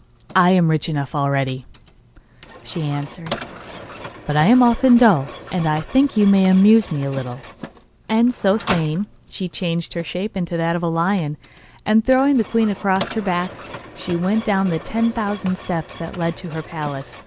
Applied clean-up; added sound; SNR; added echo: none; Mechanisms; 16 dB; none.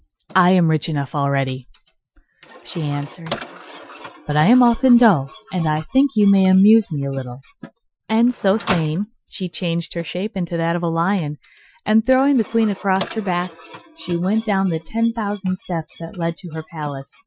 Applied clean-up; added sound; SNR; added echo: classical method Wiener filter.